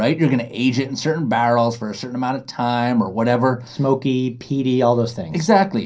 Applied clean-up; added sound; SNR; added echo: none; none; none; reverberation time 0.3 s.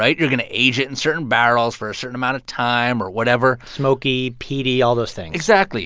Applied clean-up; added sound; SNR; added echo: none; none; none; none.